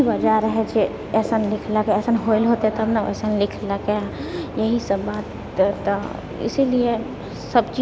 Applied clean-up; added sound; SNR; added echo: none; none; none; none.